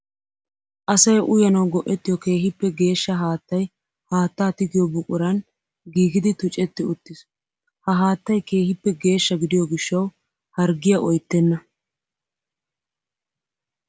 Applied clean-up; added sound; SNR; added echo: none; none; none; none.